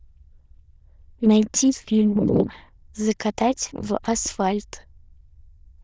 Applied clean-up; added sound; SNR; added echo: neural diffusion model UNIVERSE++.